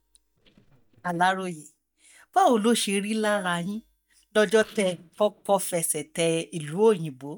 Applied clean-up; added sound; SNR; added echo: neural mask model DeepFilterNet 3.